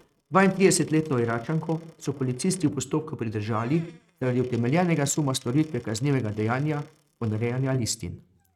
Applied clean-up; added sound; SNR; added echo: neural mask model RNNoise.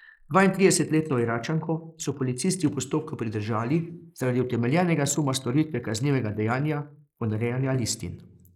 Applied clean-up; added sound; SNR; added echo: neural mask model Resemble Enhance denoiser.